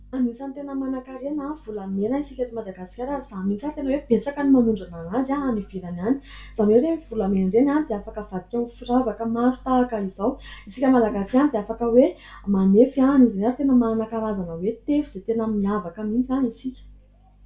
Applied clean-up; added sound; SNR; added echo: none; none; none; reverberation time 0.3 s.